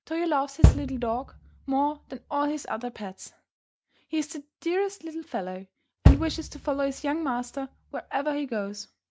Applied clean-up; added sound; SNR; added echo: none; Bass drum; -4 dB; none.